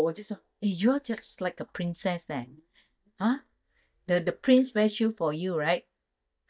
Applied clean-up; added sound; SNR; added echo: neural mask model DeepFilterNet 3.